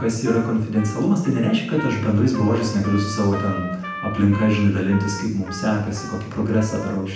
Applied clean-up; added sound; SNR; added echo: none; Trumpet; 14 dB; reverberation time 0.9 s.